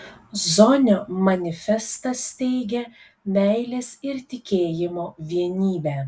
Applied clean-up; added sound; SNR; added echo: none; none; none; none.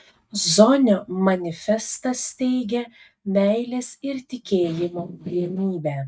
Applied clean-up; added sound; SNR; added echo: neural mask model DeepFilterNet 3.